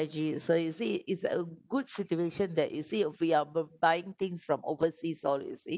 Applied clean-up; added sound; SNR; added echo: none; none; none; none.